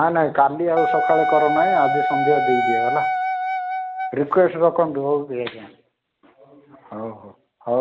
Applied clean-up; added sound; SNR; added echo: none; Wind instrument, woodwind instrument; 0 dB; none.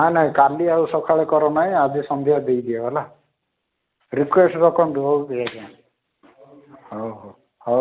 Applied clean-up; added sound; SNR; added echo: none; none; none; none.